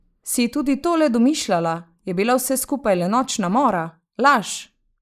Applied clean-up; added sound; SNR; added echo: neural mask model Resemble Enhance denoiser.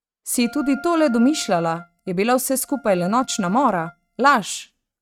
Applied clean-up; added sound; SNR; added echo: neural mask model RNNoise.